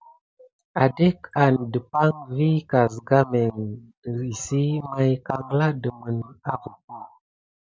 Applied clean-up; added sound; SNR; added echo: none; none; none; none.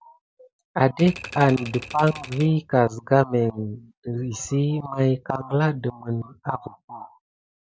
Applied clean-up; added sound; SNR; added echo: none; Typewriter; 15 dB; none.